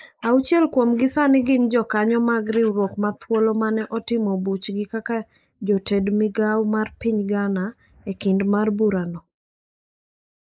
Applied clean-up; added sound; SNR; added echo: neural mask model Resemble Enhance denoiser.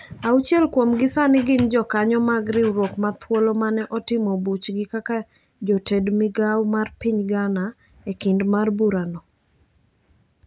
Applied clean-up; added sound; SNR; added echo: none; none; none; none.